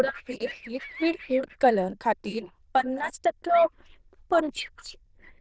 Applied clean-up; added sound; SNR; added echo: neural diffusion model UNIVERSE++.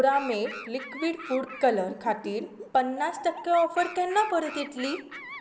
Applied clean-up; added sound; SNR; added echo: none; Animal; 15 dB; none.